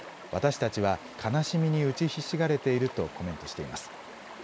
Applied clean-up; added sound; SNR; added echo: none; Stream; 15 dB; none.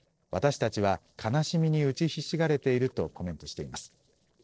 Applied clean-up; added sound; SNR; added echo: neural separator model SepFormer DNS4.